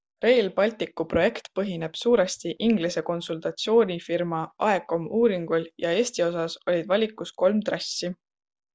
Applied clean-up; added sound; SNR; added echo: none; none; none; none.